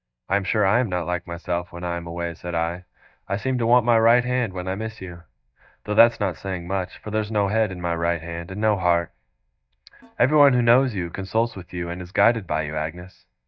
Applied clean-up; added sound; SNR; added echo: neural mask model DeepFilterNet 3.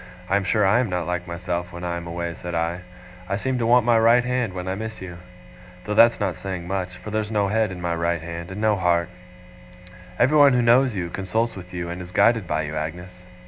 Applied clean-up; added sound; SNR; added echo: none; none; none; none.